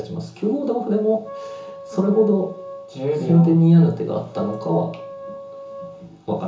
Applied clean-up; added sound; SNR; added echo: none; Wind instrument, woodwind instrument; 16 dB; reverberation time 0.7 s.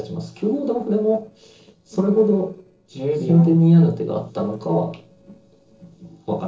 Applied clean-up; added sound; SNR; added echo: neural separator model SepFormer DNS4.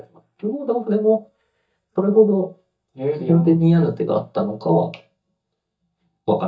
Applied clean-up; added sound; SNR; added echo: neural mask model DeepFilterNet 3.